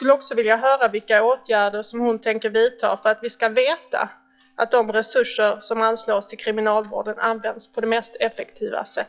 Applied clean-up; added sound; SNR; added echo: classical method log-MMSE.